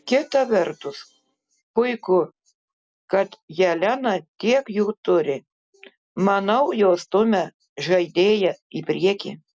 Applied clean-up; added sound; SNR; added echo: none; none; none; none.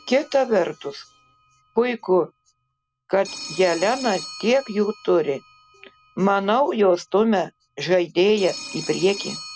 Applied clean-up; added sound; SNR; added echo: none; Telephone; 17 dB; none.